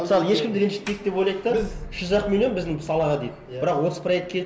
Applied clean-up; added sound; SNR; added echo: none; Sliding door; 16 dB; none.